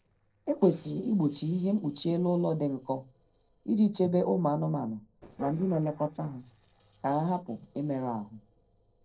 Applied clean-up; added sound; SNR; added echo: neural separator model SepFormer DNS4.